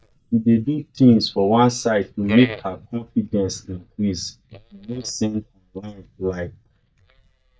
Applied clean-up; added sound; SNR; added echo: neural mask model DeepFilterNet 3.